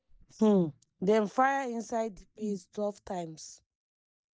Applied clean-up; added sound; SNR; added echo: neural mask model DeepFilterNet 3.